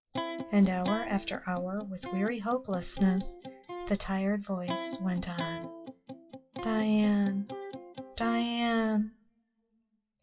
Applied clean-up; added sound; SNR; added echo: classical method WPE with log-MMSE.